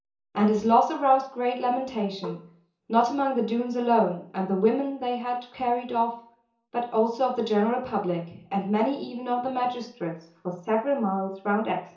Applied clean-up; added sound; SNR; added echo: none; Marimba, xylophone; 18 dB; reverberation time 0.6 s.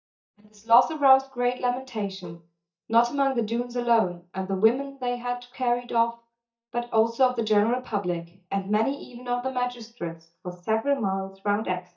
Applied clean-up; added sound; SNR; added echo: neural mask model DeepFilterNet 3.